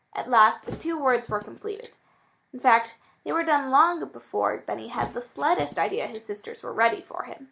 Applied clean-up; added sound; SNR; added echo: none; Thump, thud; 20 dB; none.